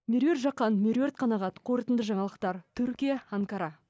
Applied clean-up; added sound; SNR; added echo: neural mask model DeepFilterNet 3.